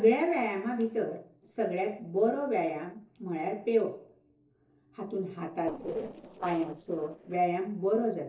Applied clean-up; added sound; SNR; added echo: neural separator model SepFormer DNS4.